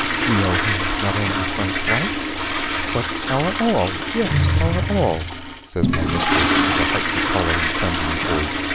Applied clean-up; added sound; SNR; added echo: none; Toilet flush; -3 dB; none.